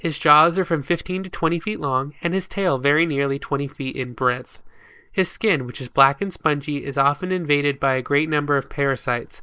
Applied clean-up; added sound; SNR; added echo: neural mask model Resemble Enhance denoiser.